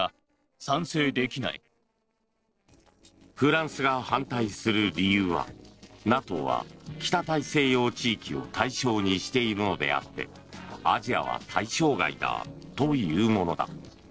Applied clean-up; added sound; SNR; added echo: neural separator model SepFormer DNS4.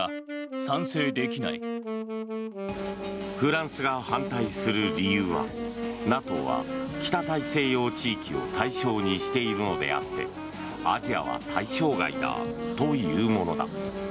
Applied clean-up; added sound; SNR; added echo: none; Wind instrument, woodwind instrument; 4 dB; none.